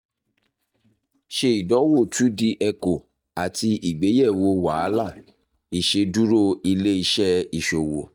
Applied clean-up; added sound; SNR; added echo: neural mask model DeepFilterNet 3.